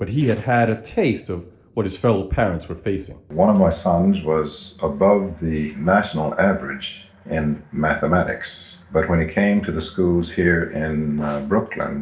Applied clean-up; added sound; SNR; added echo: neural separator model SepFormer DNS4.